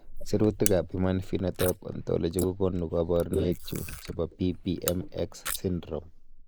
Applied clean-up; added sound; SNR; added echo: neural mask model Resemble Enhance denoiser.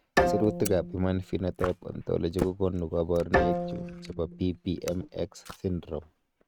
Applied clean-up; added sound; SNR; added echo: neural mask model RNNoise.